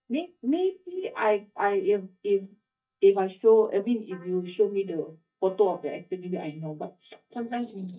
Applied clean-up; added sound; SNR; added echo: neural mask model DeepFilterNet 3.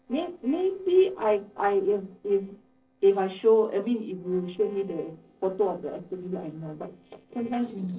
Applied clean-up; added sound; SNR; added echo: neural separator model SepFormer DNS4.